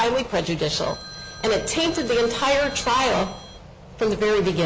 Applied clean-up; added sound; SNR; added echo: none; Telephone; 18 dB; none.